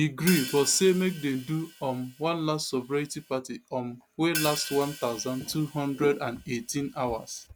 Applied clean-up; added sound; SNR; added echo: none; Crash cymbal / Hi-hat; 12 dB; none.